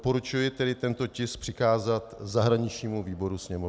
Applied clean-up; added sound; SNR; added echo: none; none; none; none.